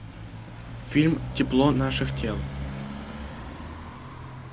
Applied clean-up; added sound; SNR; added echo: none; Motorcycle; 6 dB; none.